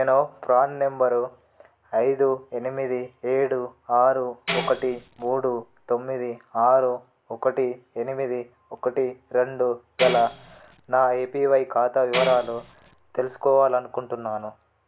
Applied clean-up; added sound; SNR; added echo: none; Tambourine; 10 dB; none.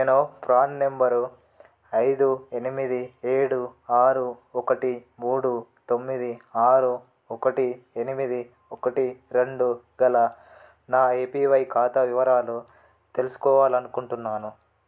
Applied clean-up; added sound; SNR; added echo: none; none; none; none.